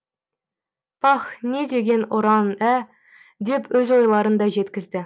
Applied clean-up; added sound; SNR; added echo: none; none; none; none.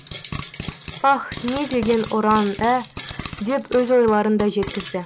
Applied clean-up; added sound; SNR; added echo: none; Frying (food); 13 dB; none.